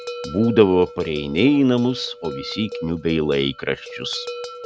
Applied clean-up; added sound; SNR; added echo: none; Bell; 13 dB; none.